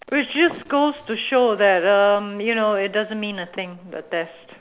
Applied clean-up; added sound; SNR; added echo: none; none; none; none.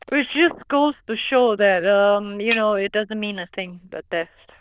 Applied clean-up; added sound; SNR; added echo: neural diffusion model UNIVERSE++.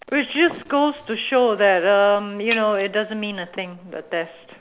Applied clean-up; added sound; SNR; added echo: none; Shatter; 17 dB; none.